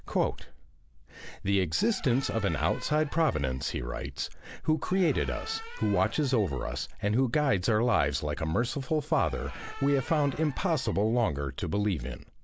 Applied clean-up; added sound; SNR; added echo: none; Squeak; 19 dB; none.